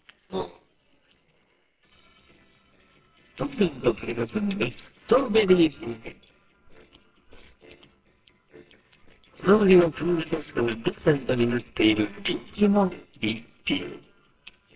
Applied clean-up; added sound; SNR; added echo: neural separator model SepFormer WHAMR!.